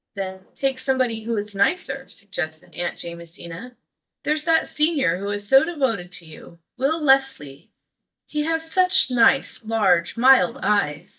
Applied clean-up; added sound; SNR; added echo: neural mask model DeepFilterNet 3.